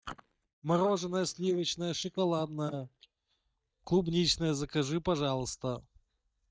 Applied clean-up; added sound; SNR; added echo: neural mask model DeepFilterNet 3.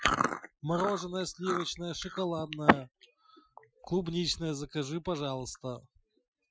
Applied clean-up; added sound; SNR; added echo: classical method Wiener filter.